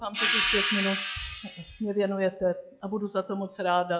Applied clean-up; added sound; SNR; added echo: classical method log-MMSE.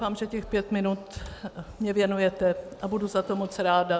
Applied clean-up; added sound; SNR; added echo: none; none; none; none.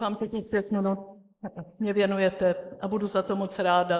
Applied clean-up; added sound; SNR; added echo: neural mask model Resemble Enhance denoiser.